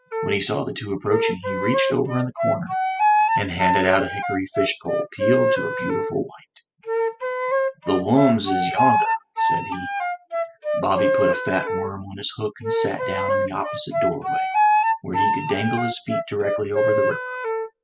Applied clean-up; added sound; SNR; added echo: classical method spectral subtraction.